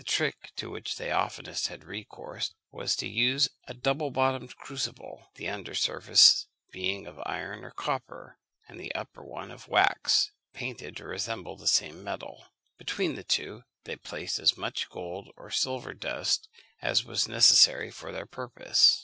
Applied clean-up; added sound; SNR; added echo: none; none; none; none.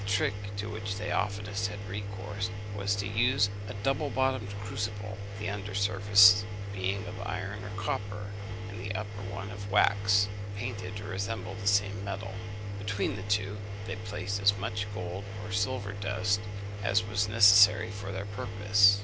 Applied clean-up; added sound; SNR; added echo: none; Engine; 3 dB; none.